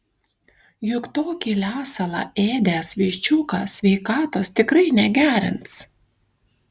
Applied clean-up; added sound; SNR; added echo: none; none; none; none.